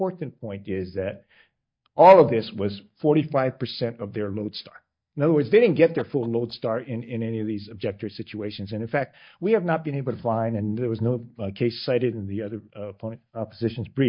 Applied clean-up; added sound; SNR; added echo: neural mask model DeepFilterNet 3.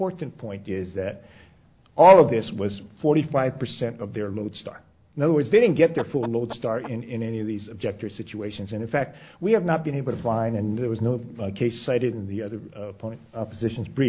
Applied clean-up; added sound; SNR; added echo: none; Chicken, rooster; 17 dB; none.